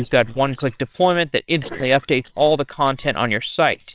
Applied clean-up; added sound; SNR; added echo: neural separator model SepFormer WHAMR!.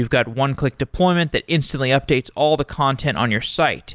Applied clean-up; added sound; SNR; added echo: none; none; none; none.